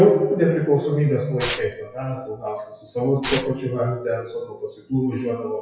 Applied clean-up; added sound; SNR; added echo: classical method WPE with log-MMSE.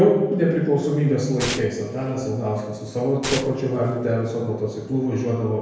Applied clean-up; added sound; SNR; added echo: none; Tearing; 12 dB; reverberation time 1.2 s.